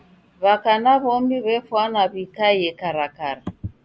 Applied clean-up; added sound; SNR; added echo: none; none; none; none.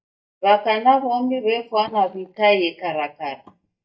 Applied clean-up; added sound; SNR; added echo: neural mask model DeepFilterNet 3.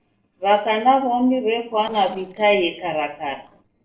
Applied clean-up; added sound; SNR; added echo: neural separator model SepFormer DNS4.